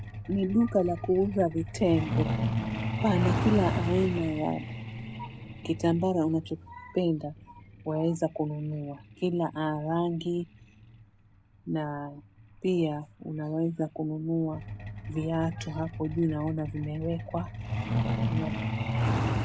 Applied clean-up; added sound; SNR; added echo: none; Truck; 4 dB; none.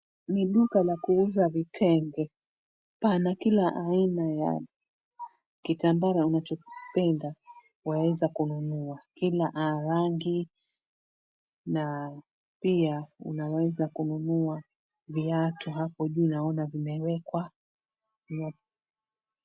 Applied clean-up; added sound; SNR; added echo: none; none; none; none.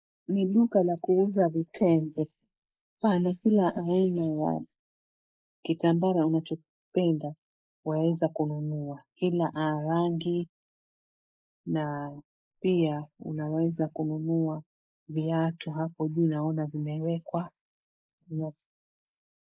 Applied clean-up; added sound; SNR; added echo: neural mask model Resemble Enhance denoiser.